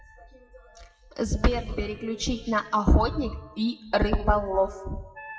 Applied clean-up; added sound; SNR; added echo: classical method WPE with log-MMSE.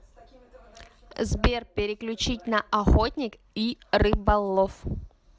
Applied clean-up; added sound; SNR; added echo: none; none; none; none.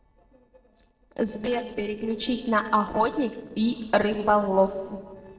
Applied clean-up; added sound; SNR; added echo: neural separator model SepFormer DNS4.